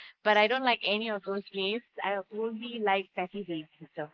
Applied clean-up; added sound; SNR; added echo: neural mask model Resemble Enhance denoiser.